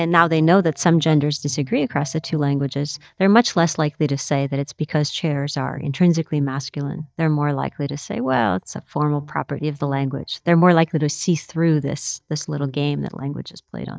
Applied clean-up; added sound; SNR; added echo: neural mask model DeepFilterNet 3.